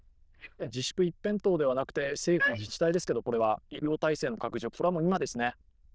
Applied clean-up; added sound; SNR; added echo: neural diffusion model UNIVERSE++.